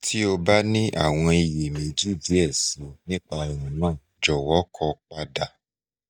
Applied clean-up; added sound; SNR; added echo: neural mask model DeepFilterNet 3.